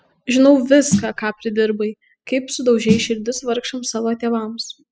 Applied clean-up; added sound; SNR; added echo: classical method spectral subtraction.